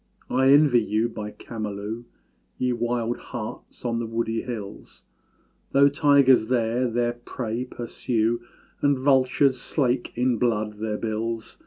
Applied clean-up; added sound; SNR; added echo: none; none; none; none.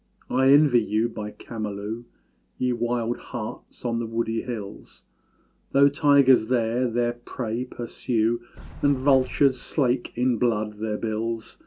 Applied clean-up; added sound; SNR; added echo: none; Sliding door; 14 dB; none.